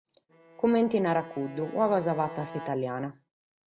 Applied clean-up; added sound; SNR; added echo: none; Bowed string instrument; 15 dB; none.